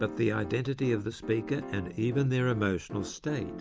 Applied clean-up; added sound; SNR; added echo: none; Piano; 12 dB; none.